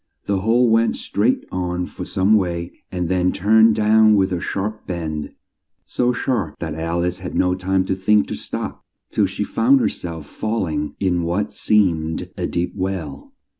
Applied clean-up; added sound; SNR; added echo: none; none; none; none.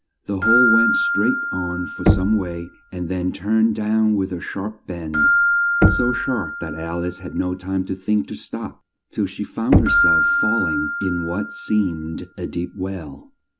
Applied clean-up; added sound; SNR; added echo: none; Knock + Keyboard (musical); -1 dB; none.